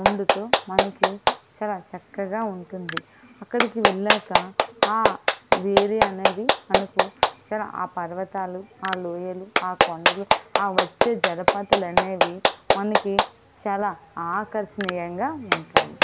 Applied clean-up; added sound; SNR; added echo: none; Clapping; -4 dB; none.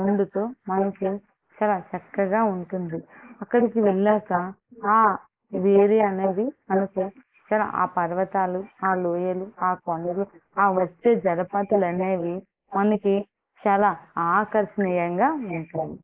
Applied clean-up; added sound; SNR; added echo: neural mask model Resemble Enhance denoiser.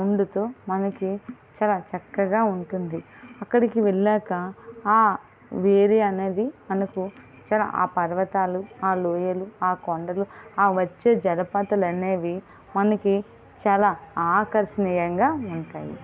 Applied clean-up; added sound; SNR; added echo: none; none; none; none.